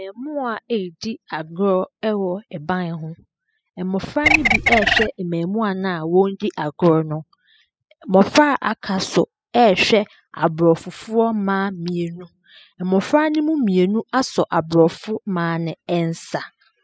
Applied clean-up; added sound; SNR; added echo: classical method spectral subtraction.